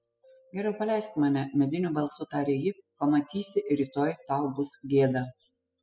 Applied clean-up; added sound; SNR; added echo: classical method spectral subtraction.